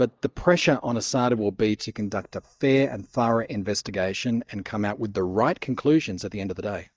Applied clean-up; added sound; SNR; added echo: neural mask model DeepFilterNet 3.